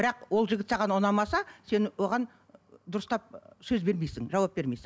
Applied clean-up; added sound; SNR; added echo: none; none; none; none.